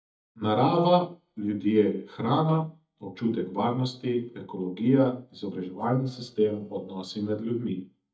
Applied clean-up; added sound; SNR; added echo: neural mask model DeepFilterNet 3.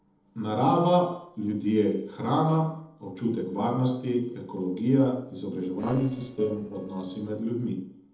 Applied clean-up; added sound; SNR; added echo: neural separator model SepFormer DNS4.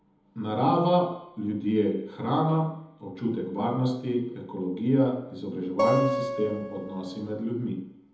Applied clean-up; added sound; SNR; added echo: none; Acoustic guitar; 2 dB; reverberation time 1.0 s.